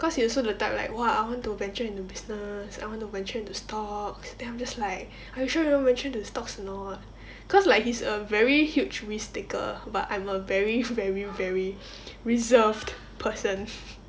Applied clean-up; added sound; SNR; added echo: none; none; none; none.